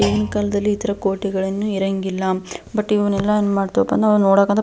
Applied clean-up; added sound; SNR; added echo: none; Thump, thud; 16 dB; none.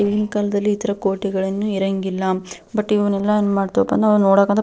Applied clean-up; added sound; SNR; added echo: neural separator model SepFormer DNS4.